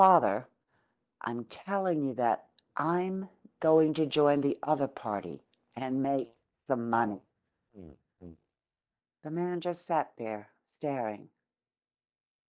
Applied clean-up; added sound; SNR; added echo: neural mask model DeepFilterNet 3.